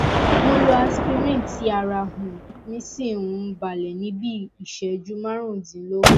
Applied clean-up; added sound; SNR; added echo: none; Gunshot, gunfire; -2 dB; none.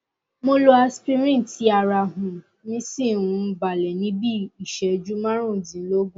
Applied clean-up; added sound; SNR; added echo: none; none; none; none.